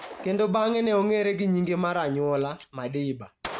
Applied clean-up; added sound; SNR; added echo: none; Gunshot, gunfire; 19 dB; none.